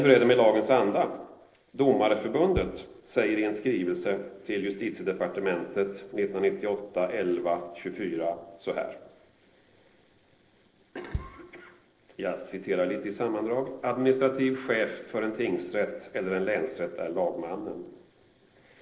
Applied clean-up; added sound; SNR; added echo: neural separator model SepFormer DNS4.